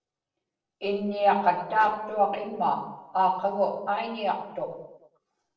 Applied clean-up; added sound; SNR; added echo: neural separator model SepFormer DNS4.